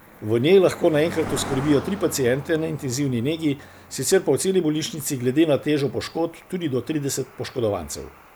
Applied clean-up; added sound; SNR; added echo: none; Cricket; 17 dB; none.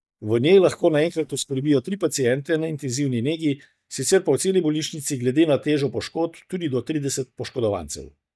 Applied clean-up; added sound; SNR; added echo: neural mask model DeepFilterNet 3.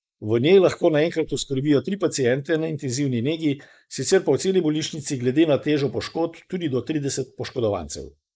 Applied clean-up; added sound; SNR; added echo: neural mask model Resemble Enhance denoiser.